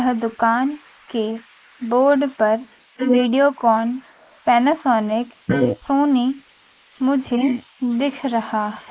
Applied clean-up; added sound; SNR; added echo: neural mask model Resemble Enhance denoiser.